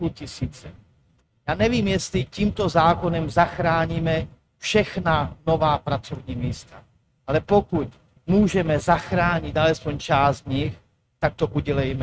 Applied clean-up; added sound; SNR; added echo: neural mask model RNNoise.